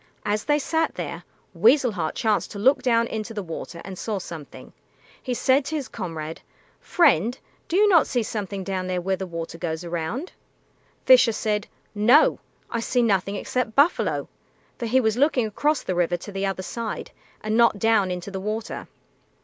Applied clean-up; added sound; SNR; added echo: none; none; none; none.